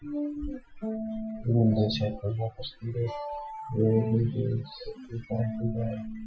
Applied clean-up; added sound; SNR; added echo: classical method Wiener filter.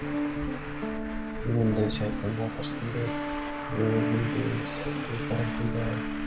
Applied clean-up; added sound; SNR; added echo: none; Guitar + Traffic noise, roadway noise; 0 dB; none.